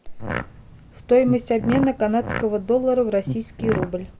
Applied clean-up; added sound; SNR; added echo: none; Fart; 8 dB; none.